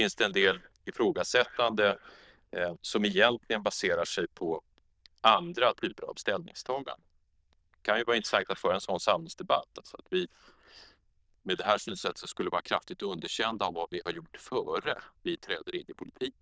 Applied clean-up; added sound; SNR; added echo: neural diffusion model UNIVERSE++.